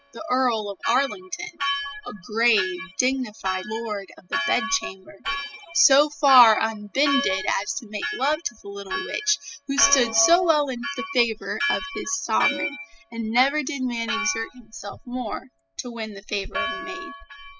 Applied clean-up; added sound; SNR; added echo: classical method spectral subtraction.